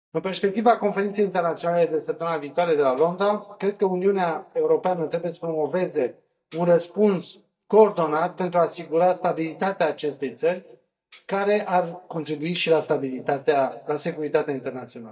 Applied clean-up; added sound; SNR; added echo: neural mask model DeepFilterNet 3.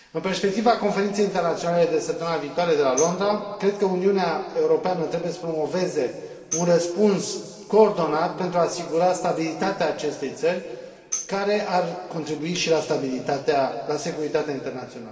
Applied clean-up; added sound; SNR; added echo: none; Tambourine; 13 dB; reverberation time 2.0 s.